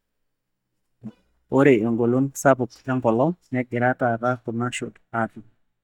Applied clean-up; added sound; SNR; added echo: neural mask model DeepFilterNet 3.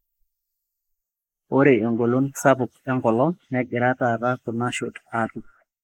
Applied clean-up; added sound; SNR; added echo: neural mask model Resemble Enhance denoiser.